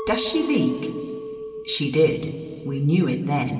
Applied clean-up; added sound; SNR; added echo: none; Chink, clink; 12 dB; reverberation time 2.5 s.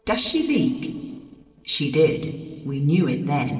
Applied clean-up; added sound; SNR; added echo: neural separator model SepFormer DNS4.